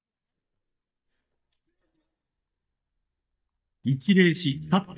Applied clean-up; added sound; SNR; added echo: neural mask model DeepFilterNet 3.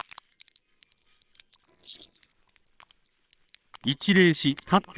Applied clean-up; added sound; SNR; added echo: neural separator model SepFormer WHAMR!.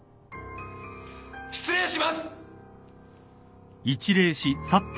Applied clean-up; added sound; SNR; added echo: none; none; none; none.